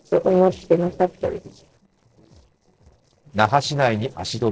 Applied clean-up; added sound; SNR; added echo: neural separator model SepFormer DNS4.